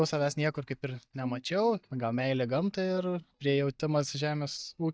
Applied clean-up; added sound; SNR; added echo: neural mask model DeepFilterNet 3.